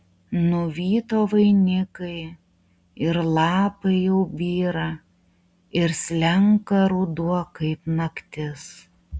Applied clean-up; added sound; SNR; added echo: none; none; none; none.